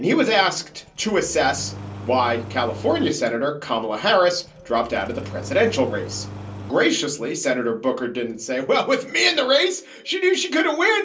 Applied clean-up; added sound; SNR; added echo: none; Engine starting; 14 dB; reverberation time 0.3 s.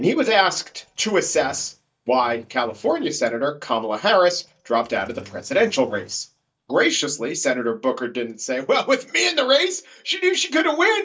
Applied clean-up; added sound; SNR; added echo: neural mask model DeepFilterNet 3.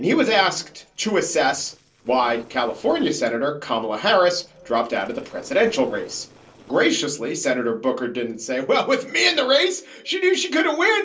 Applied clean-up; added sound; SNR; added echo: neural separator model SepFormer DNS4.